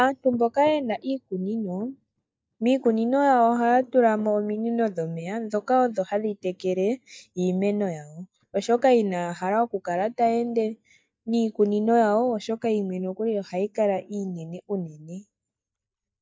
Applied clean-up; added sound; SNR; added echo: neural mask model DeepFilterNet 3.